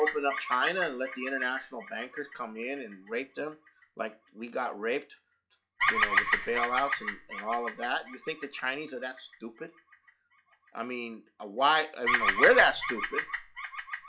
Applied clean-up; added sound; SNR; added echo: classical method log-MMSE.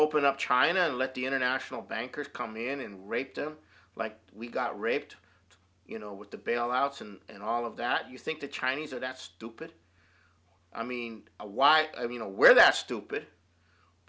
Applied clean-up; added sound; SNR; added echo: none; none; none; none.